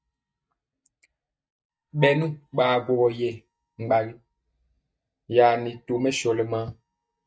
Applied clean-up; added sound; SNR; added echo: neural mask model DeepFilterNet 3.